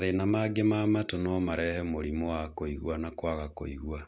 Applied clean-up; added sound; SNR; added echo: none; none; none; none.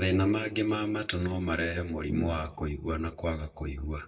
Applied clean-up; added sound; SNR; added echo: neural mask model DeepFilterNet 3.